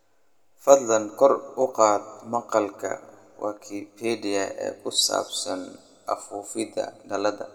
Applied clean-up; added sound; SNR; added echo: none; none; none; reverberation time 1.2 s.